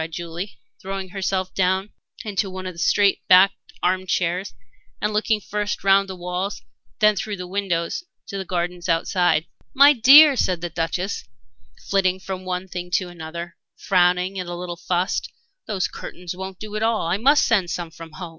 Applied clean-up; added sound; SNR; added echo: none; none; none; none.